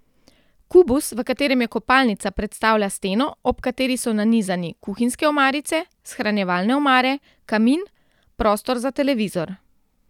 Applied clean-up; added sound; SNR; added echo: none; none; none; none.